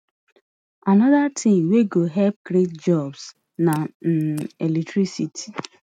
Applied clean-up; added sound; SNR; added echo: neural mask model RNNoise.